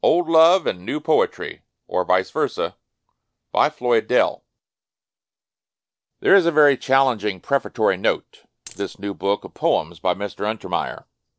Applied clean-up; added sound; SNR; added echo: neural separator model SepFormer DNS4.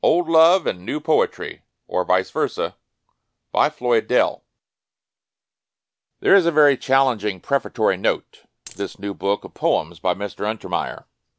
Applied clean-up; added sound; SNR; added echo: none; Coin (dropping); 20 dB; none.